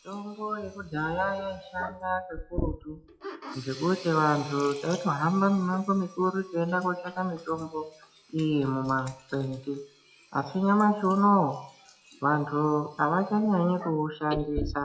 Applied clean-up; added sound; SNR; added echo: classical method WPE with log-MMSE.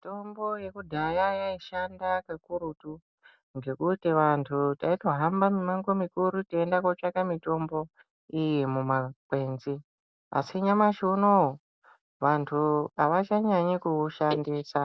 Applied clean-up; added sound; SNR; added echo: none; none; none; none.